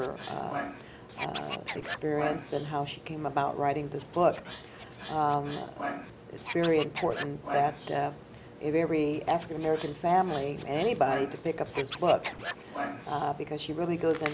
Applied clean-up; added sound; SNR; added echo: none; Scratching (performance technique); 11 dB; none.